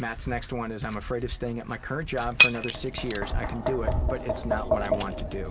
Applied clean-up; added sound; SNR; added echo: none; Tap + Shatter; -3 dB; none.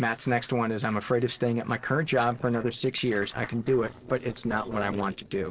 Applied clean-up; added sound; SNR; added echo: neural separator model SepFormer DNS4.